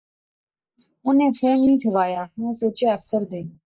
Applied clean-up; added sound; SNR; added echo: neural mask model Resemble Enhance denoiser.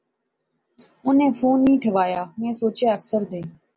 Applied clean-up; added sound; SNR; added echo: none; none; none; none.